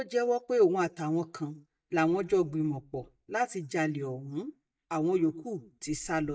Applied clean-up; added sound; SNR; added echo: neural mask model DeepFilterNet 3.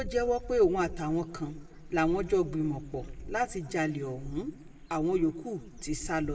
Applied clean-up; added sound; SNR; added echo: none; Bird / Dog; 12 dB; reverberation time 0.8 s.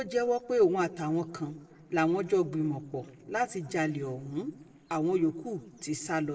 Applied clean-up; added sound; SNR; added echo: neural separator model SepFormer DNS4.